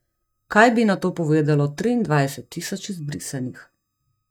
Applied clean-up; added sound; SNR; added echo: neural mask model DeepFilterNet 3.